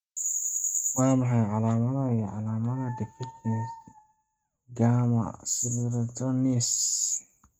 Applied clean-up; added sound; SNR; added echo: neural mask model RNNoise.